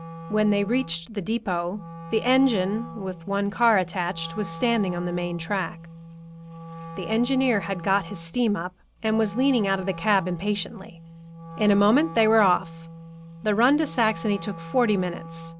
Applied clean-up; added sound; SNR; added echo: none; Wind instrument, woodwind instrument; 14 dB; none.